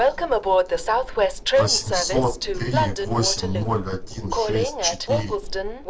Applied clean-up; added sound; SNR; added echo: neural separator model SepFormer DNS4.